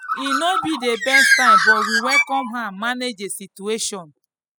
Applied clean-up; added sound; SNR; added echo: classical method spectral subtraction.